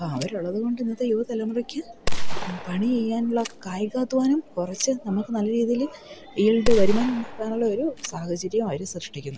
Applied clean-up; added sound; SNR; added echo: none; Gunshot, gunfire; 2 dB; none.